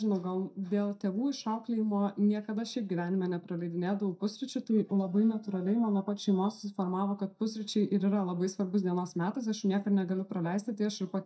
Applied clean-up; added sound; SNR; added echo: neural mask model DeepFilterNet 3.